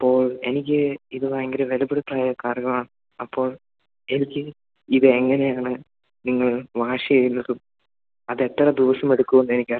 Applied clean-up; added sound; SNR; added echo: none; none; none; none.